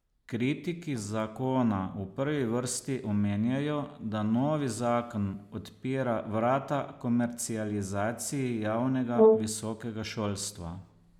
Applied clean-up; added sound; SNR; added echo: none; Brass instrument; -3 dB; none.